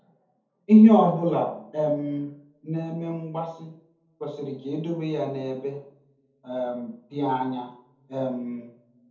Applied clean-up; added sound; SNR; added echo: none; none; none; reverberation time 0.6 s.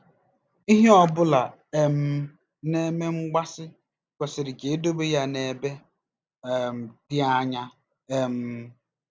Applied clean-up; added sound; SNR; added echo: none; none; none; none.